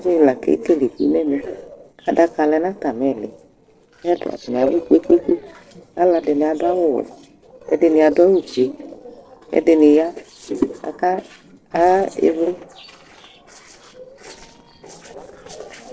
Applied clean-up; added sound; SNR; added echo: neural separator model SepFormer DNS4.